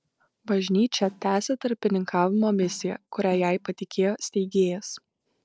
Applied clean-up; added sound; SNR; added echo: neural separator model SepFormer DNS4.